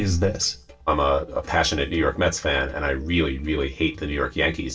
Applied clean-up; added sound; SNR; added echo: neural separator model SepFormer DNS4.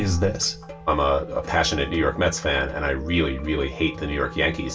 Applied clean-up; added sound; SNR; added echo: none; Wind instrument, woodwind instrument; 16 dB; reverberation time 0.2 s.